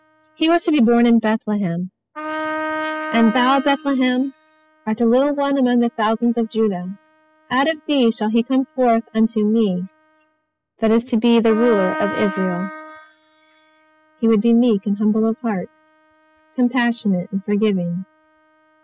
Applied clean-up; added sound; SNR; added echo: classical method spectral subtraction.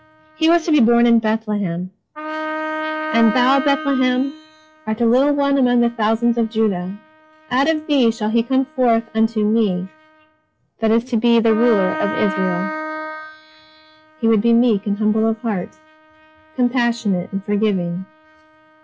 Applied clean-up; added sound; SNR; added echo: classical method log-MMSE.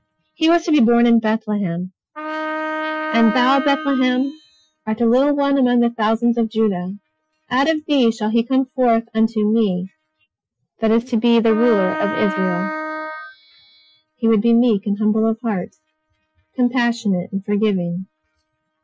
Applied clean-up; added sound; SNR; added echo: classical method Wiener filter.